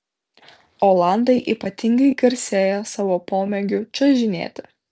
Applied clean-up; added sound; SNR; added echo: none; none; none; none.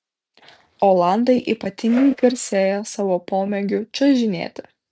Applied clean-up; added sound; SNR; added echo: neural mask model RNNoise.